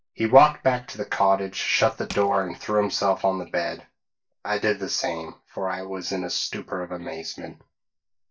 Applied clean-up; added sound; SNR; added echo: neural mask model DeepFilterNet 3.